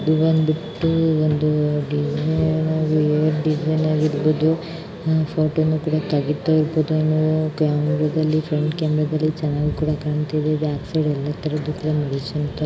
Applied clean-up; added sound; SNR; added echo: none; none; none; none.